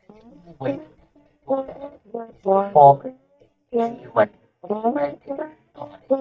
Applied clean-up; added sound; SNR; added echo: neural mask model DeepFilterNet 3.